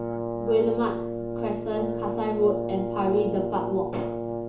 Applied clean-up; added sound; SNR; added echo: none; Brass instrument; 3 dB; reverberation time 0.8 s.